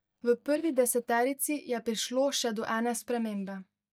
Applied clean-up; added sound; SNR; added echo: neural mask model DeepFilterNet 3.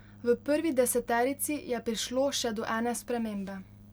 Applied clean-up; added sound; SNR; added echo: none; none; none; none.